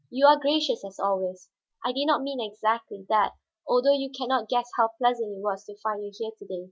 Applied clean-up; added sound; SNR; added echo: none; none; none; none.